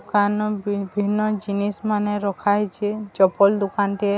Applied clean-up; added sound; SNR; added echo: none; none; none; none.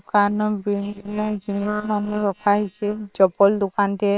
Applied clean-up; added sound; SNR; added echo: neural separator model SepFormer WHAM!.